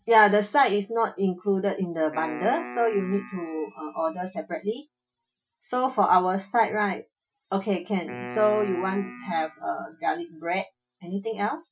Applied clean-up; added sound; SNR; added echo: classical method Wiener filter.